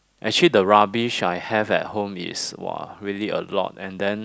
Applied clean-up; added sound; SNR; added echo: none; none; none; none.